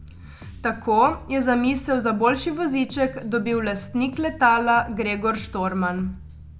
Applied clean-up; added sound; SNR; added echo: none; Bass guitar; 18 dB; none.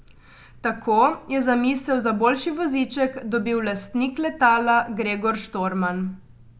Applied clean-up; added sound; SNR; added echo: none; none; none; none.